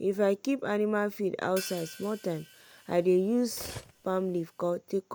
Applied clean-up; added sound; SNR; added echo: none; Crash cymbal / Hi-hat + Cutlery, silverware; 17 dB; none.